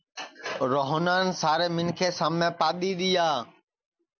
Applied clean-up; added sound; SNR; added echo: none; none; none; none.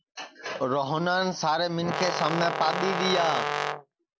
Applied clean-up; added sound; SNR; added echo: none; Brass instrument; 2 dB; none.